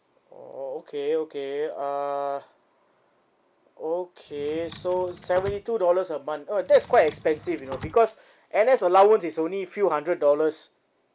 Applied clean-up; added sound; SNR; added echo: none; Drawer open or close; 18 dB; none.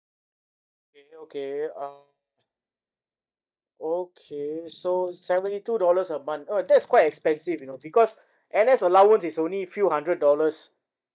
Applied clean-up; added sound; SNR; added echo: neural mask model DeepFilterNet 3.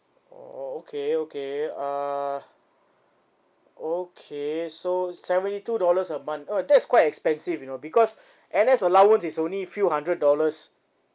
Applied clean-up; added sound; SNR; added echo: none; none; none; none.